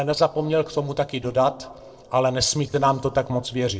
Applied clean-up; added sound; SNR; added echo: neural separator model SepFormer DNS4.